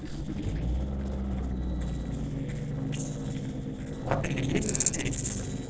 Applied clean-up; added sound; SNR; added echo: neural separator model SepFormer DNS4.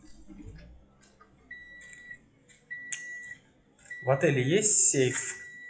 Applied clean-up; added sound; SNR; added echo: classical method WPE with log-MMSE.